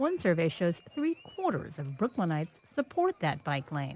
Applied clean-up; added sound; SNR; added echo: none; none; none; none.